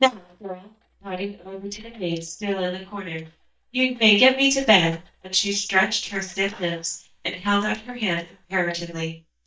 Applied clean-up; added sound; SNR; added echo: neural mask model DeepFilterNet 3.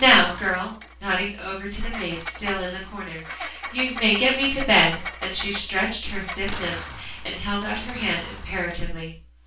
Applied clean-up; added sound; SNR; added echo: none; Engine; 13 dB; reverberation time 0.3 s.